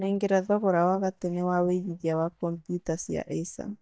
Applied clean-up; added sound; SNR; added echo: neural mask model DeepFilterNet 3.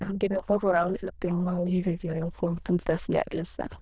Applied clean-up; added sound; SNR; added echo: neural diffusion model UNIVERSE++.